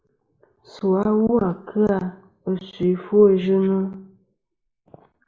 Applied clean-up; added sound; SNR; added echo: neural mask model Resemble Enhance denoiser.